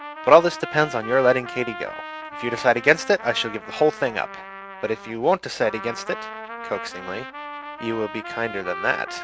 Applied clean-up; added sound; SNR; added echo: none; Trumpet; 12 dB; none.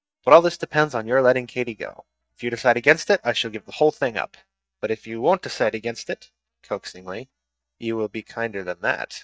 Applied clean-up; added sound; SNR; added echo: neural mask model DeepFilterNet 3.